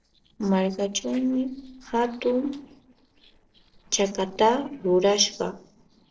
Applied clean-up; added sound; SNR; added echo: neural separator model SepFormer DNS4.